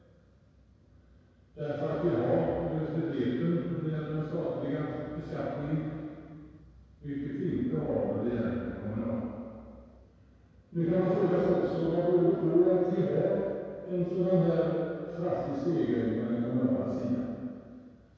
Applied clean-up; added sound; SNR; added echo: none; none; none; reverberation time 2.0 s.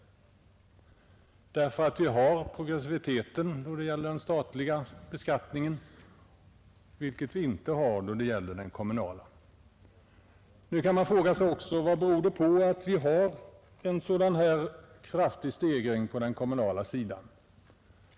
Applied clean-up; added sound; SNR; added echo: none; none; none; none.